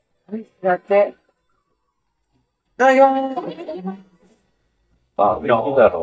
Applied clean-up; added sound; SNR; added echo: neural mask model DeepFilterNet 3.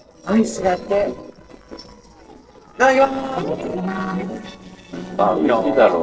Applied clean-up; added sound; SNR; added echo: neural separator model SepFormer DNS4.